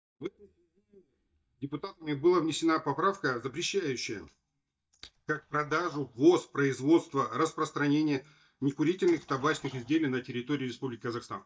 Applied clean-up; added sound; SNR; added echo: neural mask model DeepFilterNet 3.